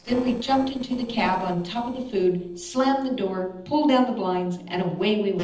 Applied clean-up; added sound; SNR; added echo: neural separator model SepFormer DNS4.